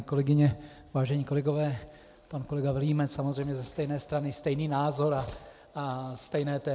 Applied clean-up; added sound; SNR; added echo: none; none; none; none.